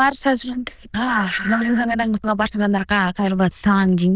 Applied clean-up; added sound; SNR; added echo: neural diffusion model UNIVERSE++.